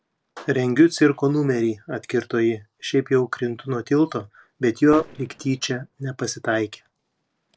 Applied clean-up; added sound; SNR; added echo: neural separator model SepFormer DNS4.